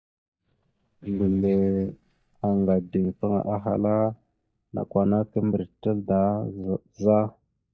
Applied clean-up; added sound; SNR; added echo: neural mask model DeepFilterNet 3.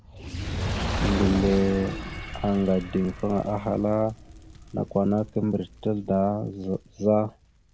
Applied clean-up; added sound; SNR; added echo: none; Fire; 7 dB; none.